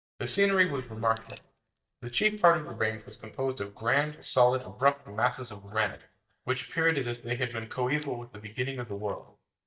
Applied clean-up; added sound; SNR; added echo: neural mask model DeepFilterNet 3.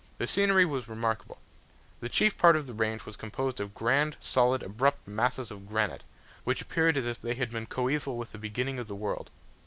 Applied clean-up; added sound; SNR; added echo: none; none; none; none.